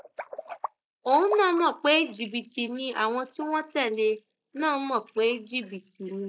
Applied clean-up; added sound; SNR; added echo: neural mask model Resemble Enhance denoiser.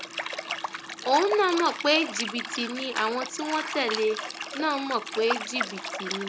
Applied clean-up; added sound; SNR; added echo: none; Liquid; 6 dB; none.